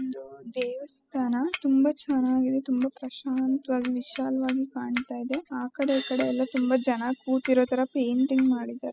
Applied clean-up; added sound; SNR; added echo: classical method spectral subtraction.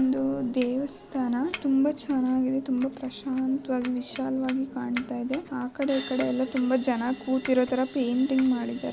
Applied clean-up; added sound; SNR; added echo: none; Domestic sounds, home sounds; 19 dB; none.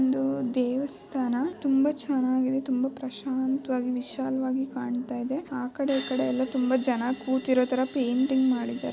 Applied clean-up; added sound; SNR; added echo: none; none; none; none.